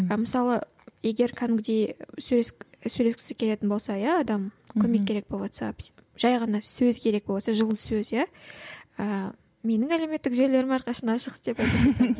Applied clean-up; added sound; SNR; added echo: none; none; none; none.